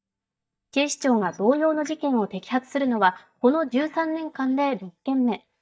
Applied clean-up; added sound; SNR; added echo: neural mask model DeepFilterNet 3.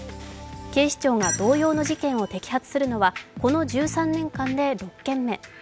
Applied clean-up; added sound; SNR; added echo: none; none; none; none.